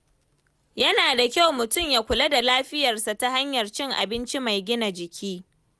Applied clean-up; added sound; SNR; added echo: none; none; none; none.